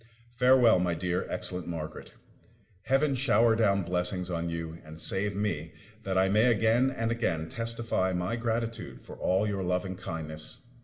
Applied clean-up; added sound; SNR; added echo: none; none; none; reverberation time 1.6 s.